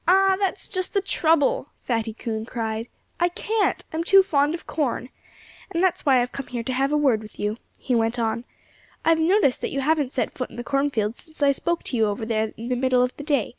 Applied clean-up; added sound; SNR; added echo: none; none; none; none.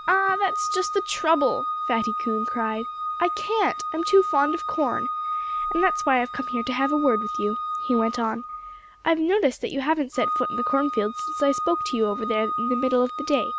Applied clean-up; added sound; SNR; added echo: none; Organ; 4 dB; none.